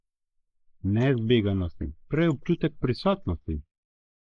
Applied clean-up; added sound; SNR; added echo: neural mask model Resemble Enhance denoiser.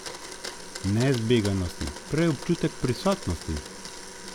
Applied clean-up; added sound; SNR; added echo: none; Domestic sounds, home sounds; 11 dB; none.